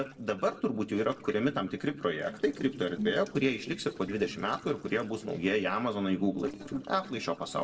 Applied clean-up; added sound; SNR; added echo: neural separator model SepFormer DNS4.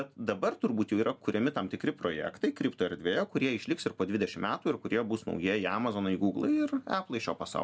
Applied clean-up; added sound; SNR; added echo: none; none; none; none.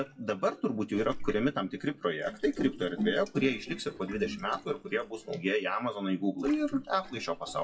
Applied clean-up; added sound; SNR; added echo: classical method WPE with log-MMSE.